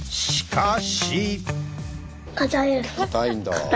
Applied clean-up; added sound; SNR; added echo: none; Bass guitar; 12 dB; none.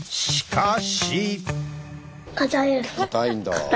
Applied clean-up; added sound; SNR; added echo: none; none; none; none.